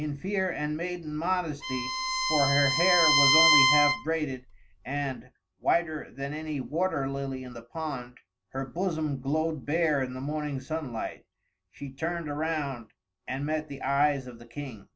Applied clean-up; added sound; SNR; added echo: none; Bowed string instrument; -4 dB; none.